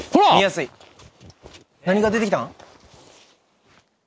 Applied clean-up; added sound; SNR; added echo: none; none; none; none.